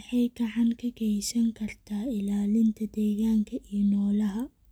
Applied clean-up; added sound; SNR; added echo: none; none; none; none.